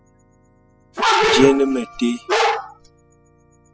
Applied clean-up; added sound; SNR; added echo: classical method spectral subtraction.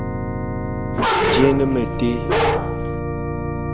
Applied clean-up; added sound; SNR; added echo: none; Organ + Bark; -3 dB; none.